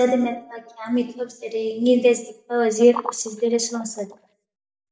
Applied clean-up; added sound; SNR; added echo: neural mask model DeepFilterNet 3.